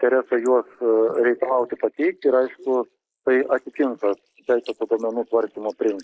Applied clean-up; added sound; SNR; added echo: neural mask model Resemble Enhance denoiser.